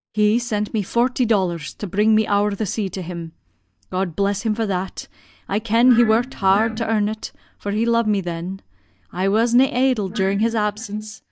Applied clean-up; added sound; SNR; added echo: neural mask model DeepFilterNet 3.